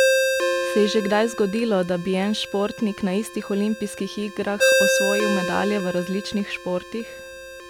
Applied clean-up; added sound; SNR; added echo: none; Ringtone; 1 dB; none.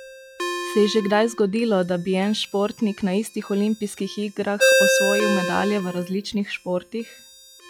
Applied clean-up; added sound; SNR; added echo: classical method log-MMSE.